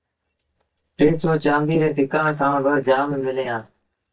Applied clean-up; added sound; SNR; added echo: neural mask model DeepFilterNet 3.